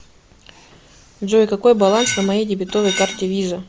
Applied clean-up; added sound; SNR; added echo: none; Cutlery, silverware; 9 dB; none.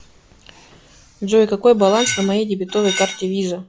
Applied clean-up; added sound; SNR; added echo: classical method log-MMSE.